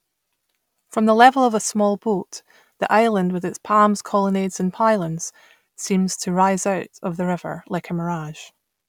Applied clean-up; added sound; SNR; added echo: none; none; none; none.